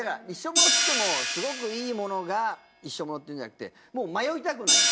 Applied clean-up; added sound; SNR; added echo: none; Hi-hat; -4 dB; none.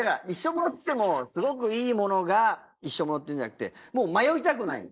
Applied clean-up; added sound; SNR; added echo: neural mask model Resemble Enhance denoiser.